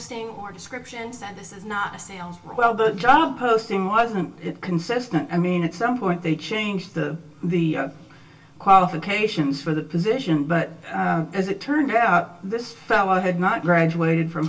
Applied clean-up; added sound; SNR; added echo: none; none; none; reverberation time 0.1 s.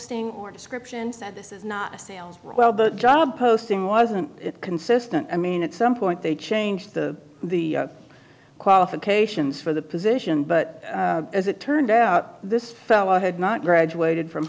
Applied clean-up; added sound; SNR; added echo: none; none; none; none.